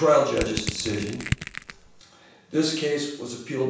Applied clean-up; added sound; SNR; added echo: none; Crushing; 7 dB; reverberation time 0.7 s.